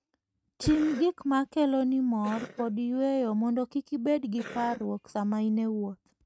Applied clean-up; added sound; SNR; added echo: neural mask model RNNoise.